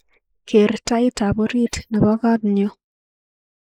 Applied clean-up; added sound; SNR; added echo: neural mask model Resemble Enhance denoiser.